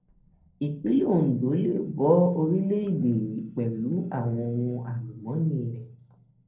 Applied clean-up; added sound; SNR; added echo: neural separator model SepFormer DNS4.